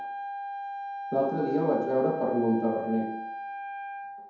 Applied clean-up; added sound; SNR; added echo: none; Wind instrument, woodwind instrument; 7 dB; reverberation time 0.9 s.